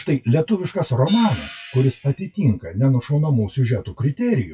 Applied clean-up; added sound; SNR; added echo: classical method WPE with log-MMSE.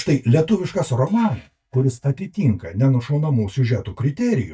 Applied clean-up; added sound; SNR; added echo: neural mask model DeepFilterNet 3.